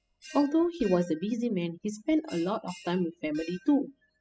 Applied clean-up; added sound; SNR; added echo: classical method spectral subtraction.